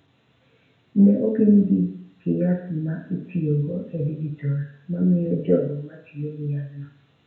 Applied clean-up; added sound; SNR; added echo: none; none; none; reverberation time 0.5 s.